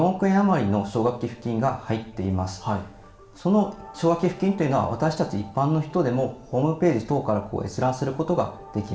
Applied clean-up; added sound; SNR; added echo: none; none; none; reverberation time 0.9 s.